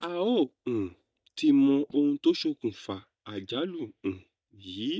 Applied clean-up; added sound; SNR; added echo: neural mask model DeepFilterNet 3.